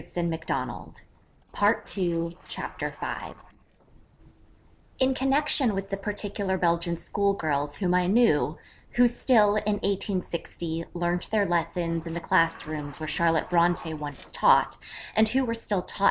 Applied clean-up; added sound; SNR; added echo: neural separator model SepFormer DNS4.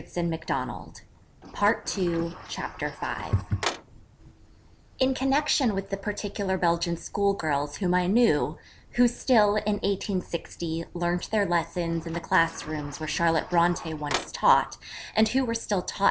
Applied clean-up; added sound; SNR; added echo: none; Sliding door; 11 dB; none.